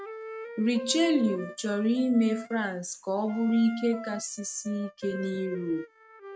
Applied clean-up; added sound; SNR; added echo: neural mask model RNNoise.